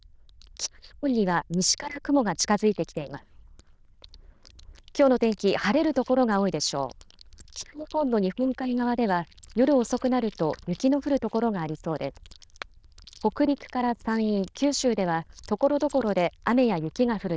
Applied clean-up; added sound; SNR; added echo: neural diffusion model UNIVERSE++.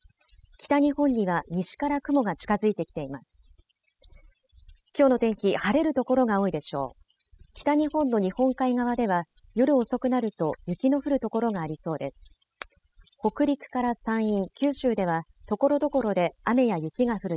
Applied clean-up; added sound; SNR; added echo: classical method spectral subtraction.